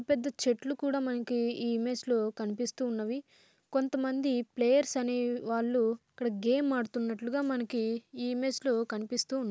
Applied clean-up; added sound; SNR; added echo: none; none; none; none.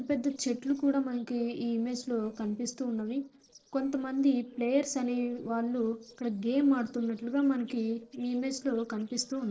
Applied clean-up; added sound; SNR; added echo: neural separator model SepFormer DNS4.